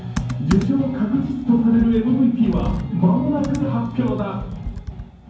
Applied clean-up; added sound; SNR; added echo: none; Computer keyboard; 11 dB; reverberation time 0.9 s.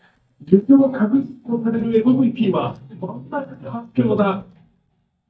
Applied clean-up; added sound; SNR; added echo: neural mask model DeepFilterNet 3.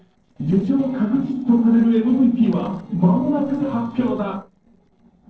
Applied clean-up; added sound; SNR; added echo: neural separator model SepFormer DNS4.